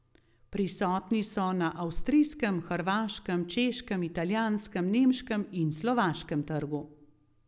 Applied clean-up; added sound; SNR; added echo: none; none; none; none.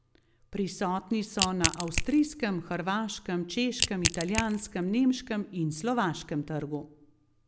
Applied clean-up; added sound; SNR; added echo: none; Crack / Crushing; 2 dB; none.